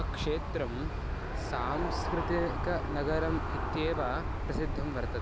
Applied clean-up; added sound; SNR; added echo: none; Aircraft; -1 dB; none.